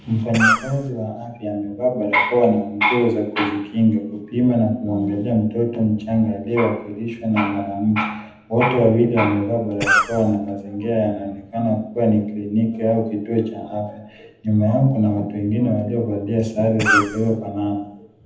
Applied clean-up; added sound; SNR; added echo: none; Cough; 0 dB; reverberation time 0.8 s.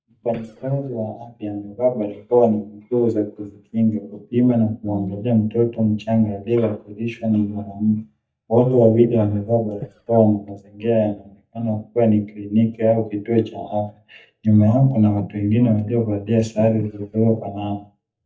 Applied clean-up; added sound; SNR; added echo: neural mask model DeepFilterNet 3.